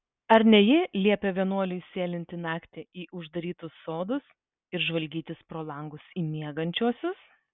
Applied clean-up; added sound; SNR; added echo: none; none; none; none.